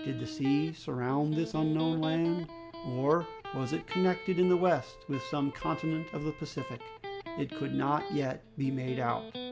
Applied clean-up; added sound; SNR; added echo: none; Electric guitar; 11 dB; none.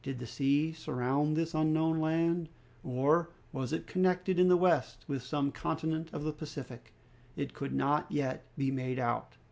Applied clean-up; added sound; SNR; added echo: none; none; none; none.